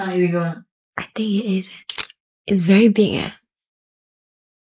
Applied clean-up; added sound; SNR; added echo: neural mask model Resemble Enhance denoiser.